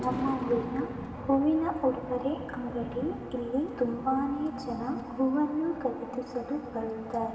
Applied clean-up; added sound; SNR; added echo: none; Thunder; 15 dB; reverberation time 2.7 s.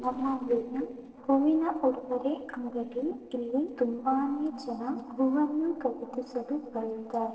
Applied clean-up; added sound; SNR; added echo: neural separator model SepFormer DNS4.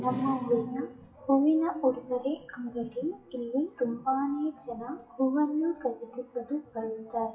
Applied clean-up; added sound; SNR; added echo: classical method WPE with log-MMSE.